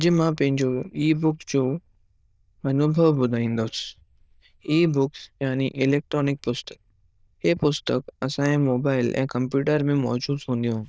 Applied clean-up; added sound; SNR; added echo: neural diffusion model UNIVERSE++.